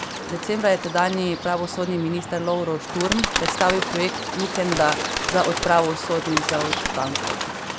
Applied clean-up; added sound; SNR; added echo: none; Bird; 4 dB; none.